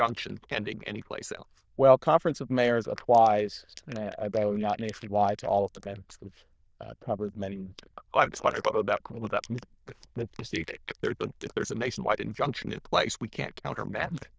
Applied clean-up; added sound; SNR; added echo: neural diffusion model UNIVERSE++.